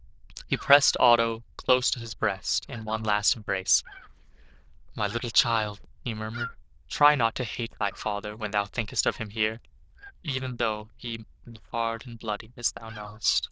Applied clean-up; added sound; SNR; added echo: neural diffusion model UNIVERSE++.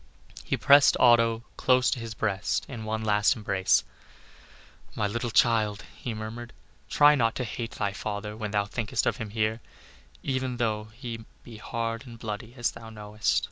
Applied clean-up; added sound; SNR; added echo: none; none; none; none.